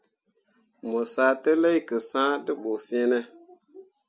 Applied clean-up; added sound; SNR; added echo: none; none; none; none.